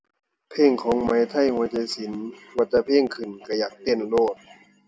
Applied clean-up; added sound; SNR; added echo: none; none; none; none.